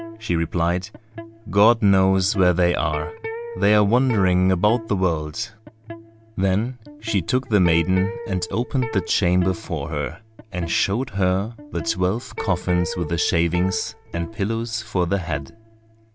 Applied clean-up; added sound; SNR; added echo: none; Electric guitar; 14 dB; none.